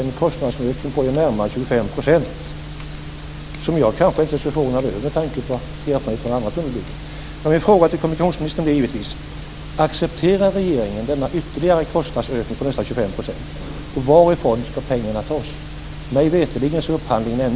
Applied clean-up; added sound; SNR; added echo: none; none; none; none.